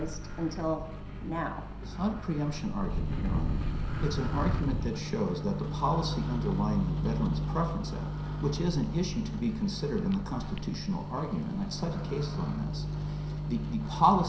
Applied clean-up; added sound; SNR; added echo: none; Microwave oven; 1 dB; reverberation time 0.7 s.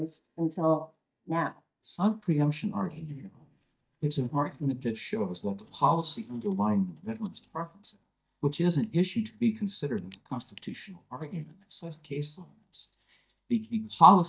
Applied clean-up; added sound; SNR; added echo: neural mask model DeepFilterNet 3.